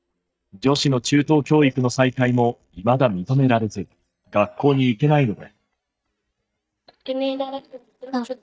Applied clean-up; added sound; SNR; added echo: neural mask model DeepFilterNet 3.